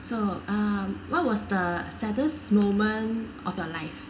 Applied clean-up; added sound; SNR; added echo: none; none; none; reverberation time 0.7 s.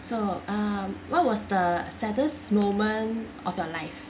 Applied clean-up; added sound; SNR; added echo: none; none; none; none.